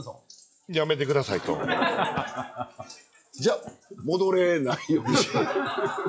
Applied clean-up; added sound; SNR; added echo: classical method log-MMSE.